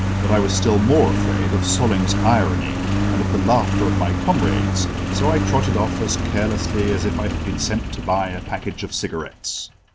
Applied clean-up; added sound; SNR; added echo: none; Engine; -1 dB; none.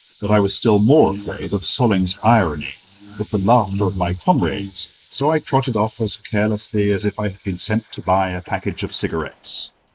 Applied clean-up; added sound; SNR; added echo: neural mask model Resemble Enhance denoiser.